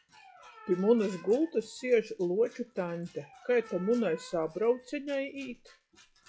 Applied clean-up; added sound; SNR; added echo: classical method log-MMSE.